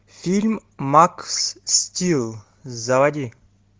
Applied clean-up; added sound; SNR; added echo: none; none; none; none.